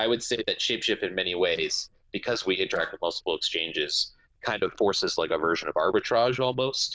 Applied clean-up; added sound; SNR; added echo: neural diffusion model UNIVERSE++.